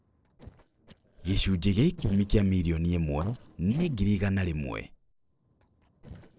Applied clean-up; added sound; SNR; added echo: neural separator model SepFormer DNS4.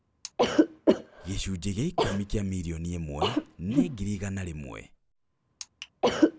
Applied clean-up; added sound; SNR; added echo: none; Cough; -4 dB; none.